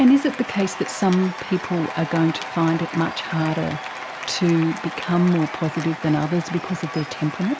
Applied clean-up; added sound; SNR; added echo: none; Applause / Cheering; 11 dB; none.